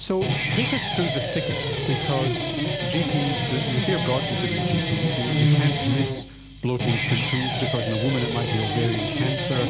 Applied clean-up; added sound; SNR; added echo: none; Guitar; -3 dB; none.